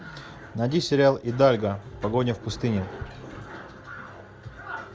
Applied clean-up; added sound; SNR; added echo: none; none; none; none.